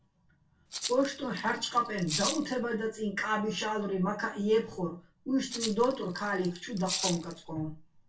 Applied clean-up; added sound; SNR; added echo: none; Rattle (instrument); 7 dB; reverberation time 0.2 s.